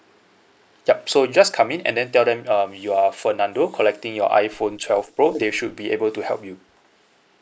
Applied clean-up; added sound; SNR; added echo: neural mask model Resemble Enhance denoiser.